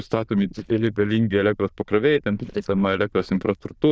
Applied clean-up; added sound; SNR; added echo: neural diffusion model UNIVERSE++.